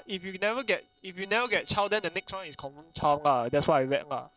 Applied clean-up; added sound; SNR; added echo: neural separator model SepFormer DNS4.